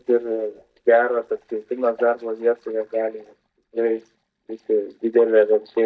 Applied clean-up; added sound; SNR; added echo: neural mask model DeepFilterNet 3.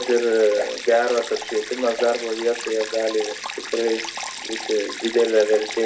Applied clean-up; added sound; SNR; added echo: none; Stream; 10 dB; reverberation time 0.3 s.